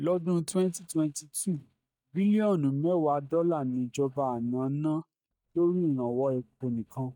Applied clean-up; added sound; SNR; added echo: neural mask model DeepFilterNet 3.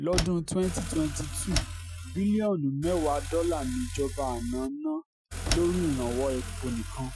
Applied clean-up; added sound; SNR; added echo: classical method Wiener filter.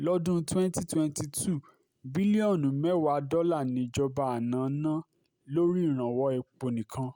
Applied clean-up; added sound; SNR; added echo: none; none; none; none.